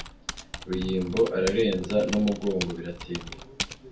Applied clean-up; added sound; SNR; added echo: none; Typing; 10 dB; reverberation time 0.2 s.